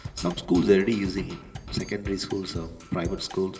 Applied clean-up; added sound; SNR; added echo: none; Percussion; 13 dB; reverberation time 1.6 s.